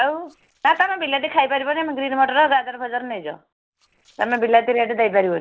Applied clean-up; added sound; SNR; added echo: neural separator model SepFormer DNS4.